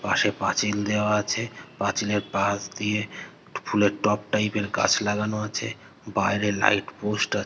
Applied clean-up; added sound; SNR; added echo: none; none; none; none.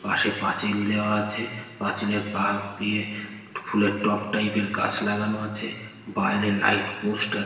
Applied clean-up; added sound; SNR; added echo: none; none; none; reverberation time 1.4 s.